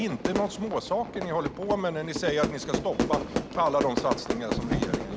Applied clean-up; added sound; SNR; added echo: none; Fire / Fireworks; 2 dB; none.